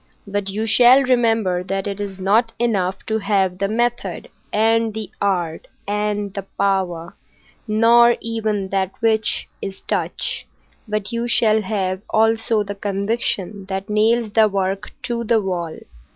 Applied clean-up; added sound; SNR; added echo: none; none; none; none.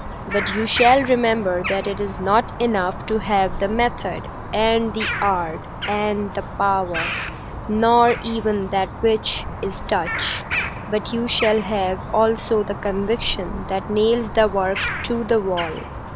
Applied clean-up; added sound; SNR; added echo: none; Bird vocalization, bird call, bird song; 8 dB; none.